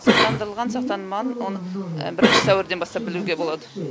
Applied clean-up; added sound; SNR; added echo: none; Cough; -2 dB; none.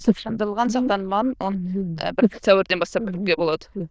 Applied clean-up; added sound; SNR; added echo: neural diffusion model UNIVERSE++.